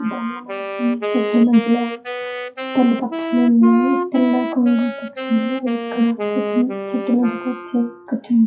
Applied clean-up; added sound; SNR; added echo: classical method WPE with log-MMSE.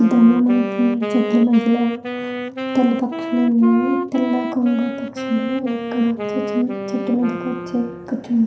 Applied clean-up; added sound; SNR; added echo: none; Wind instrument, woodwind instrument; 7 dB; reverberation time 0.7 s.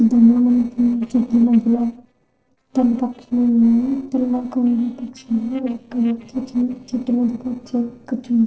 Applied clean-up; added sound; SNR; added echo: neural separator model SepFormer DNS4.